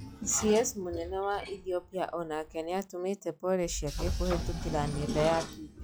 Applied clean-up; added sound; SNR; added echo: classical method log-MMSE.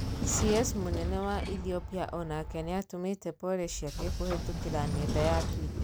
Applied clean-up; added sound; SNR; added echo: none; Sliding door / Train; 1 dB; none.